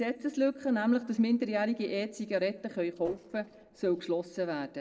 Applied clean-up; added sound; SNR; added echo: neural separator model SepFormer DNS4.